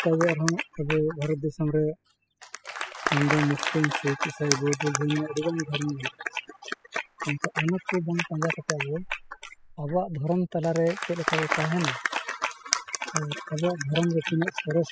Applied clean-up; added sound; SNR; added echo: classical method spectral subtraction.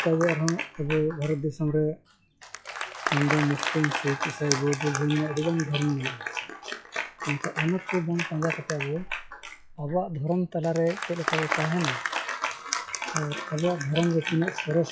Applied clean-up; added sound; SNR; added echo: classical method log-MMSE.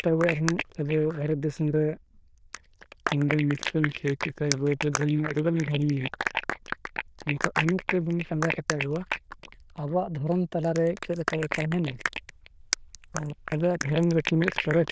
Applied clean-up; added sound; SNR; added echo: neural diffusion model UNIVERSE++.